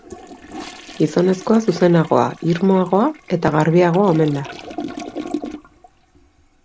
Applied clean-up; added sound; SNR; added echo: none; Toilet flush; 15 dB; none.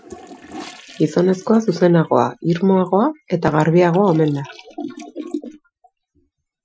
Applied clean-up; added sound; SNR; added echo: classical method Wiener filter.